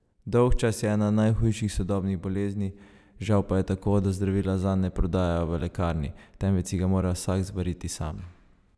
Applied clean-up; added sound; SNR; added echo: none; none; none; none.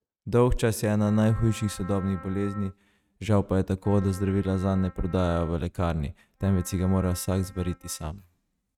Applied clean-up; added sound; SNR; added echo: neural mask model RNNoise.